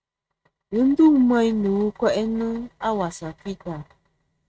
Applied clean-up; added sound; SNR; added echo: neural mask model RNNoise.